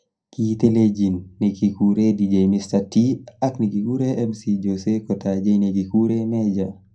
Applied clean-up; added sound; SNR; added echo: none; none; none; reverberation time 0.2 s.